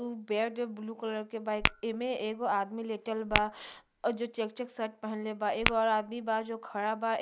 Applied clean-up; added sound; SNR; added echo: none; Tap / Glass; 4 dB; none.